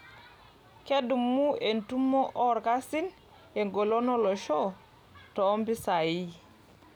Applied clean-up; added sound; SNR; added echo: none; none; none; none.